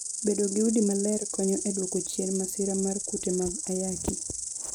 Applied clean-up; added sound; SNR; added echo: none; Insect; 6 dB; none.